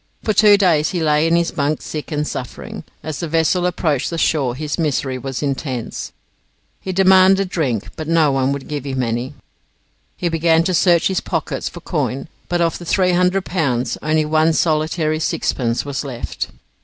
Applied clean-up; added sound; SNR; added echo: none; none; none; none.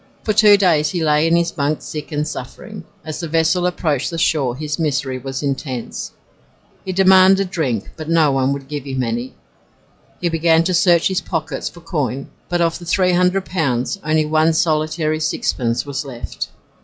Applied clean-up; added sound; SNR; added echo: classical method log-MMSE.